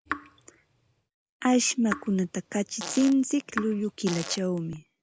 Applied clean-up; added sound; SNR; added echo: none; Fart + Raindrop / Drip; 12 dB; none.